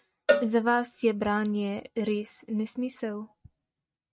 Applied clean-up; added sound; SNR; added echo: neural mask model RNNoise.